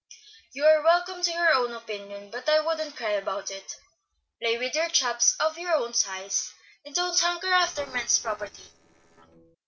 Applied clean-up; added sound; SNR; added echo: neural separator model SepFormer DNS4.